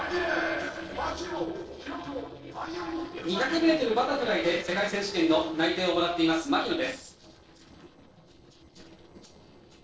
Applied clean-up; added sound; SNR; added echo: neural separator model SepFormer DNS4.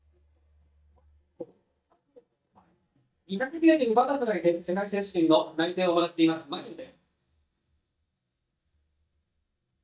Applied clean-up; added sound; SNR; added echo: neural mask model DeepFilterNet 3.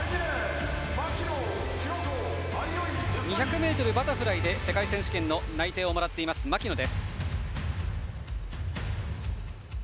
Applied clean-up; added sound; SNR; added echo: none; none; none; none.